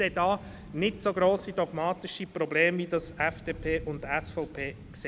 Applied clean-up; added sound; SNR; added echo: none; Thunder / Rain; 16 dB; none.